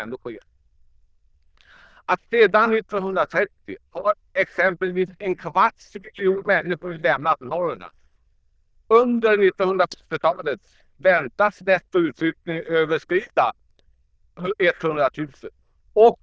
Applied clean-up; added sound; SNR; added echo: neural diffusion model UNIVERSE++.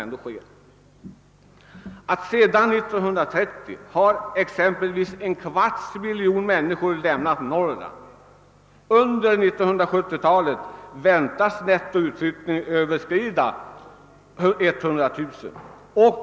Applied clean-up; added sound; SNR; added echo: none; none; none; none.